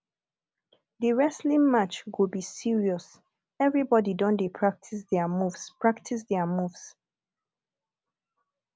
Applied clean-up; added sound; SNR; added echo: none; none; none; none.